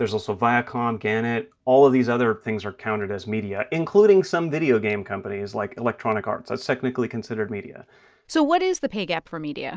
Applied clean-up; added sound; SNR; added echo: none; none; none; none.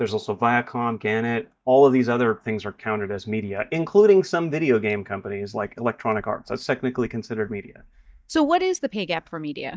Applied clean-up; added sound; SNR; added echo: neural mask model DeepFilterNet 3.